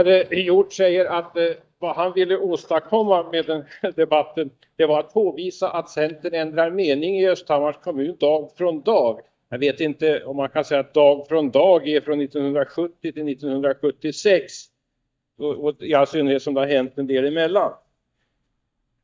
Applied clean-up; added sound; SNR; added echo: neural mask model DeepFilterNet 3.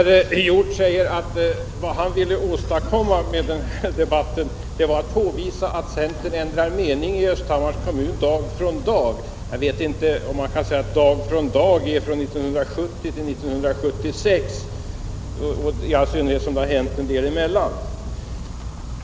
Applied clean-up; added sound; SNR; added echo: none; Insect; 8 dB; none.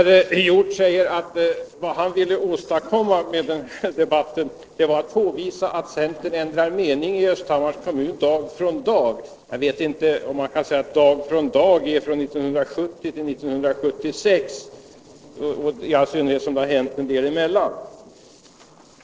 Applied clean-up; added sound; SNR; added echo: neural separator model SepFormer DNS4.